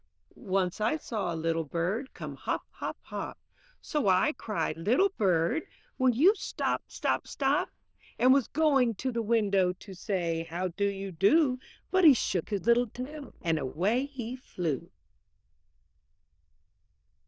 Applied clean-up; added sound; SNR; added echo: neural diffusion model UNIVERSE++.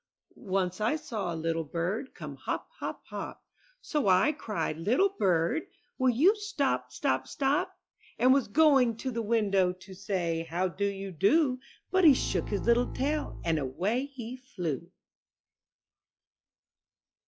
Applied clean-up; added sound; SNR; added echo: classical method log-MMSE.